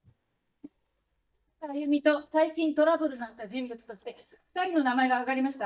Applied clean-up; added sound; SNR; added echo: neural mask model DeepFilterNet 3.